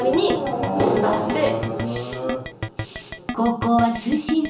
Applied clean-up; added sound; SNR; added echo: none; Keyboard (musical); 9 dB; reverberation time 0.8 s.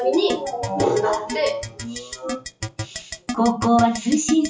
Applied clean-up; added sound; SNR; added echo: classical method WPE with log-MMSE.